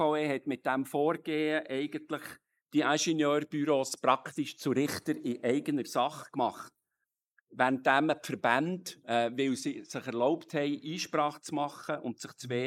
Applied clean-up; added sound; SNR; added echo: neural mask model Resemble Enhance denoiser.